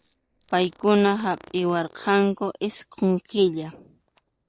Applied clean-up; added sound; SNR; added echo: neural separator model SepFormer DNS4.